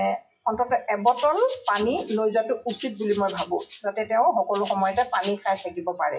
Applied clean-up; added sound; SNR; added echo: classical method WPE with log-MMSE.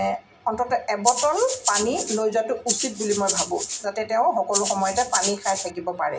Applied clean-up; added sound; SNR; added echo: none; Rattle (instrument); 3 dB; reverberation time 0.4 s.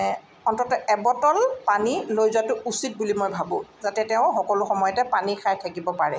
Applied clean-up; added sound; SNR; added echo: none; none; none; none.